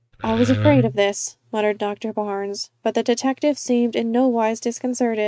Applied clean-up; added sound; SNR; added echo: neural mask model RNNoise.